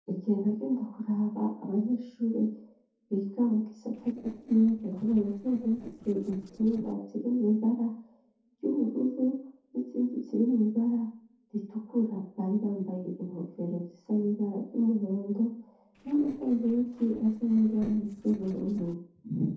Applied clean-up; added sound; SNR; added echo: neural separator model SepFormer DNS4.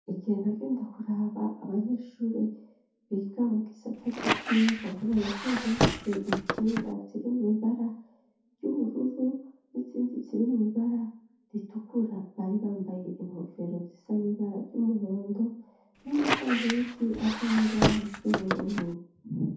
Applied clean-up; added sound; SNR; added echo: none; Squeak; 1 dB; reverberation time 0.5 s.